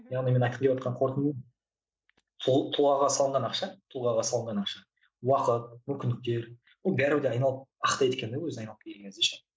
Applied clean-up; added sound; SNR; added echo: none; none; none; none.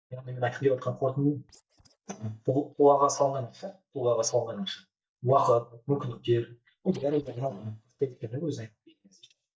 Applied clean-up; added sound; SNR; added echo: neural mask model DeepFilterNet 3.